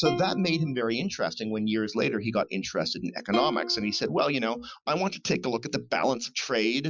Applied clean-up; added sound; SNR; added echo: classical method Wiener filter.